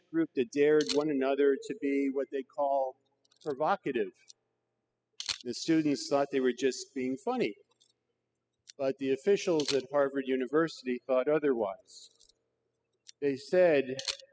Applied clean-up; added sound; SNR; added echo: classical method spectral subtraction.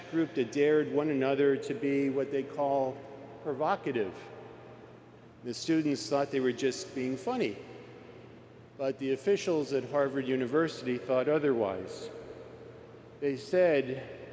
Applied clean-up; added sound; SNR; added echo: none; none; none; none.